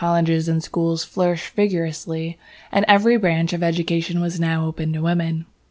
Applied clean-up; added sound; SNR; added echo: none; none; none; none.